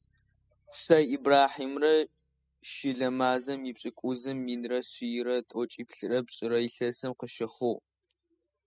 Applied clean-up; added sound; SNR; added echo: classical method spectral subtraction.